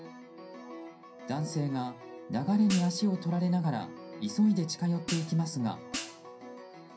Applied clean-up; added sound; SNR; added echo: none; Hi-hat; 12 dB; reverberation time 0.3 s.